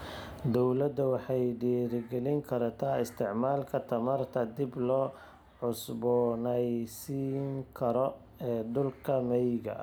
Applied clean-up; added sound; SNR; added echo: none; none; none; none.